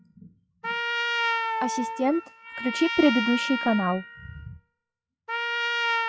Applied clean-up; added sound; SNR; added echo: classical method log-MMSE.